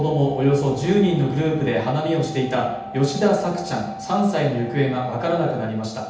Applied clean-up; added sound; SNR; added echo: none; none; none; reverberation time 0.8 s.